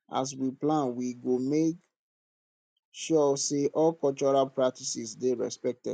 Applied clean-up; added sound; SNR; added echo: none; none; none; none.